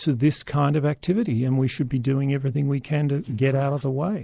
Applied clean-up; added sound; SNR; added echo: neural separator model SepFormer DNS4.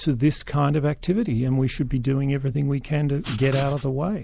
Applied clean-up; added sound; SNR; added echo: none; Writing; 14 dB; none.